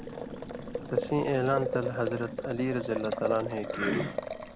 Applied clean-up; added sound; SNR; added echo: none; Boiling; 4 dB; none.